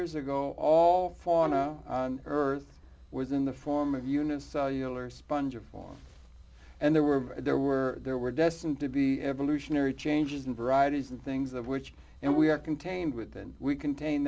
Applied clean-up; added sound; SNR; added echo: none; Bowed string instrument; 12 dB; none.